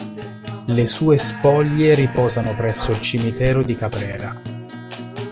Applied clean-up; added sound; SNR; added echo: none; Guitar; 12 dB; none.